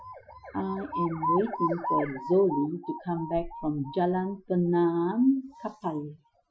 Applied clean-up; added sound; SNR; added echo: classical method Wiener filter.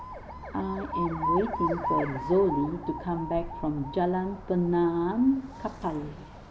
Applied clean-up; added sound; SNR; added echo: none; Alarm; 6 dB; none.